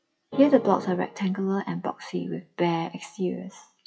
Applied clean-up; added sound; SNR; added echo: classical method WPE with log-MMSE.